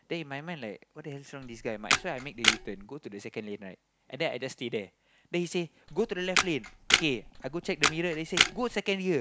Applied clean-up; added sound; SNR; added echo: none; Camera; -4 dB; none.